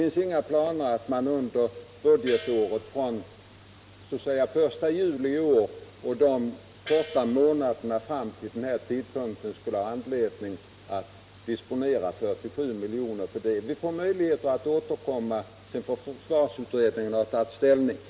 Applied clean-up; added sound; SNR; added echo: none; Gong; 18 dB; none.